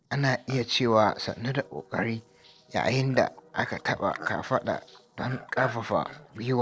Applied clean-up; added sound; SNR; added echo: neural separator model SepFormer DNS4.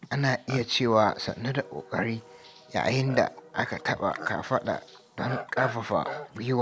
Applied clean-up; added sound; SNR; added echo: none; Livestock, farm animals, working animals; 14 dB; none.